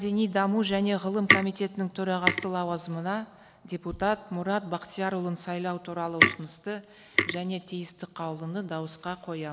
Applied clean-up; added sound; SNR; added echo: none; Tick; -1 dB; none.